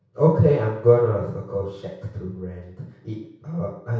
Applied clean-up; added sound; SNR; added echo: none; none; none; reverberation time 0.6 s.